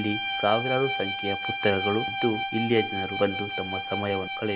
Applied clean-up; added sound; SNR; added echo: none; Bowed string instrument; 3 dB; none.